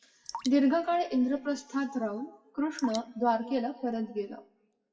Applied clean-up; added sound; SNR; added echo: classical method WPE with log-MMSE.